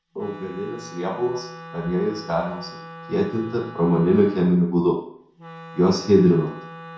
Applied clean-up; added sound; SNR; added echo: none; Wind instrument, woodwind instrument; 17 dB; reverberation time 0.6 s.